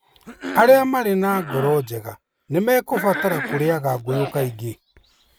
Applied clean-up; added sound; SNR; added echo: none; Cough; 12 dB; none.